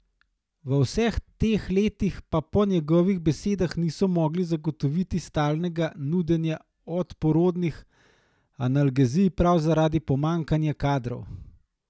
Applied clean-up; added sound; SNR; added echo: none; none; none; none.